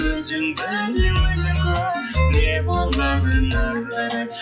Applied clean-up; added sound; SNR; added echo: classical method log-MMSE.